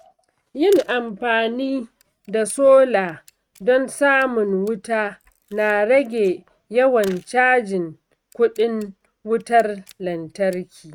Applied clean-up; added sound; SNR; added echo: neural mask model RNNoise.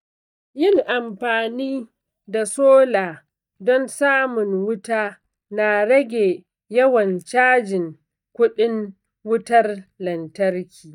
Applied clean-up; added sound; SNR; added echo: neural mask model DeepFilterNet 3.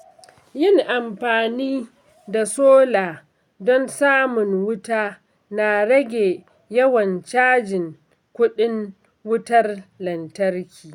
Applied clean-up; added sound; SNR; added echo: none; none; none; none.